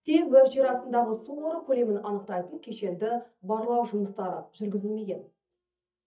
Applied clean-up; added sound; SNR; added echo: neural mask model DeepFilterNet 3.